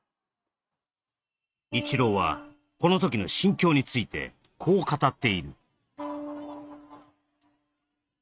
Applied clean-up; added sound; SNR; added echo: neural mask model RNNoise.